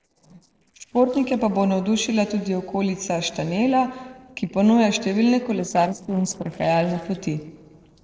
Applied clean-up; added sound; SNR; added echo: neural separator model SepFormer DNS4.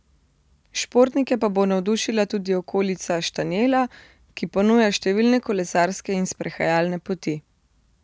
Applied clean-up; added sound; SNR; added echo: none; none; none; none.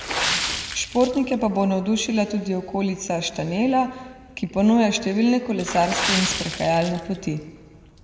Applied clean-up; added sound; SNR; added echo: none; Water / Splash, splatter; 9 dB; reverberation time 1.5 s.